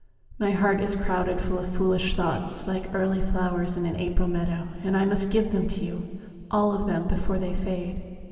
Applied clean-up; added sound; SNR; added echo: none; none; none; reverberation time 2.9 s.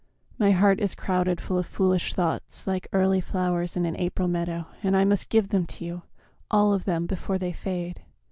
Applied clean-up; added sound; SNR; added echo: none; none; none; none.